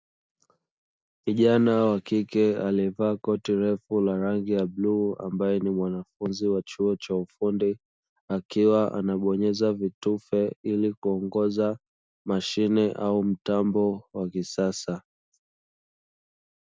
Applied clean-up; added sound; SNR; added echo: none; none; none; none.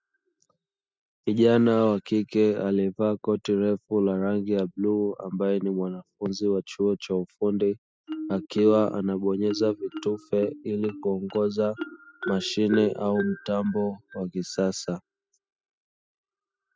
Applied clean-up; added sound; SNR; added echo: classical method spectral subtraction.